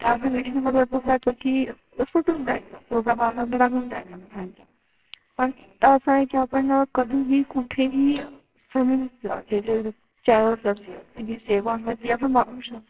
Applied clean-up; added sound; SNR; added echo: neural separator model SepFormer WHAMR!.